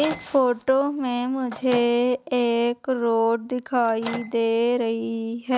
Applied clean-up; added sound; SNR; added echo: none; Microwave oven; 18 dB; none.